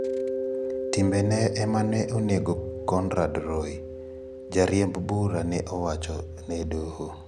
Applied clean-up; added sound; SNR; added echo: none; Mallet percussion; 7 dB; none.